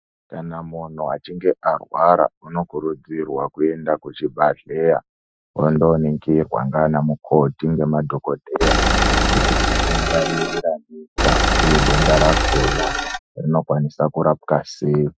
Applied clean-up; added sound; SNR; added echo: classical method Wiener filter.